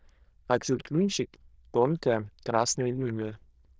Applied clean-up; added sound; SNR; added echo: neural diffusion model UNIVERSE++.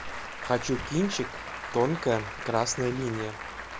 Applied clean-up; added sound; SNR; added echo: none; Applause; 8 dB; none.